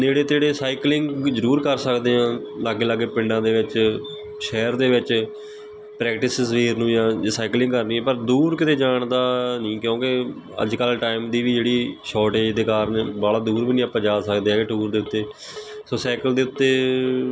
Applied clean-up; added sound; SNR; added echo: none; Telephone; 18 dB; none.